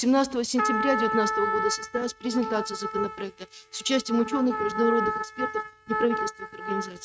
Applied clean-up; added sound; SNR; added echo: neural mask model RNNoise.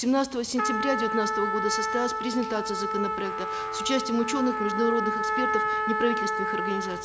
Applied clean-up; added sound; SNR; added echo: none; Trumpet; 0 dB; none.